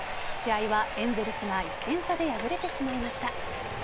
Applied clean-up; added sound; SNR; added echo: none; Rain; 9 dB; none.